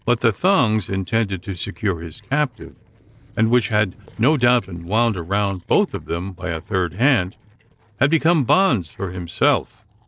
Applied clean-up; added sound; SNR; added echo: neural separator model SepFormer DNS4.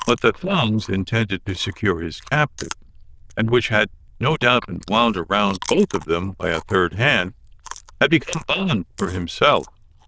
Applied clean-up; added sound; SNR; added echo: neural diffusion model UNIVERSE++.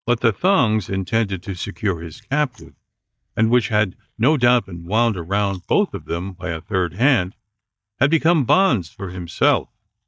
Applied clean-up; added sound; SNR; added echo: neural mask model DeepFilterNet 3.